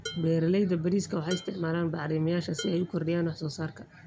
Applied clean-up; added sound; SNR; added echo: none; Dishes, pots, and pans; 16 dB; none.